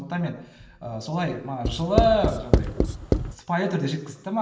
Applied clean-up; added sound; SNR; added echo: none; Writing; -2 dB; reverberation time 1.6 s.